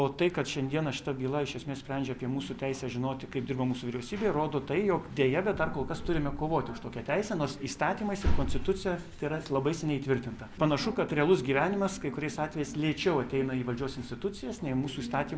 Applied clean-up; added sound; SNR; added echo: none; none; none; none.